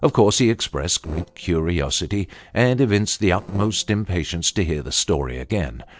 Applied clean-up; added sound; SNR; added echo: neural separator model SepFormer DNS4.